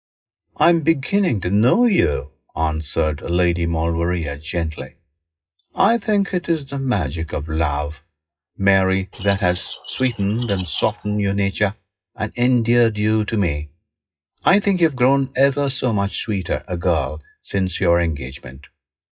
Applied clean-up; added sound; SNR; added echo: classical method WPE with log-MMSE.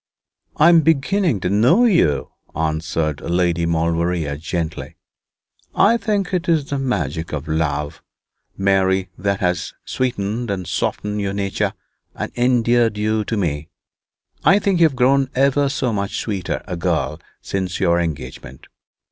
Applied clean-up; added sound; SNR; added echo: none; none; none; none.